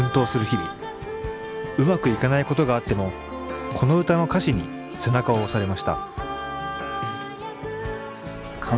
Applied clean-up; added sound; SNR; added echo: none; none; none; none.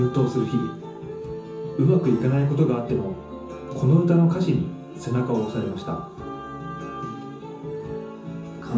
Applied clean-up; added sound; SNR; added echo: none; none; none; reverberation time 0.6 s.